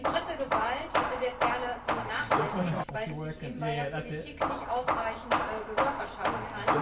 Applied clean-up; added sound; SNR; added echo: none; Hammer / Wood; -4 dB; reverberation time 0.3 s.